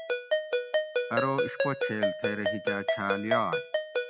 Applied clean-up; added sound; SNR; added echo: classical method log-MMSE.